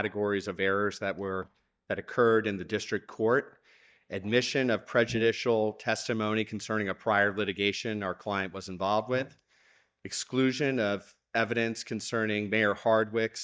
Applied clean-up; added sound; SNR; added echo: neural mask model DeepFilterNet 3.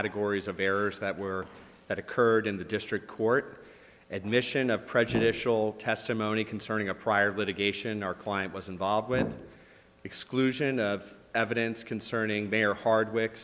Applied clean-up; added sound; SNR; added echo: none; Brass instrument; 7 dB; none.